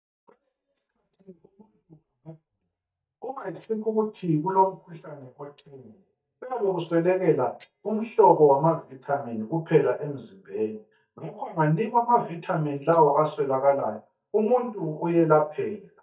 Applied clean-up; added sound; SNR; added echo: neural mask model DeepFilterNet 3.